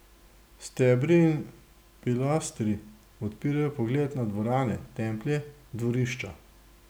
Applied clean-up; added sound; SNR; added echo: none; none; none; none.